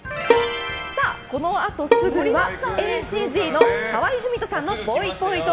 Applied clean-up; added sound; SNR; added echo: none; Bowed string instrument; 1 dB; none.